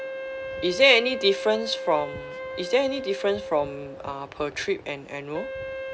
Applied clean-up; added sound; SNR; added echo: none; Wind instrument, woodwind instrument; 9 dB; none.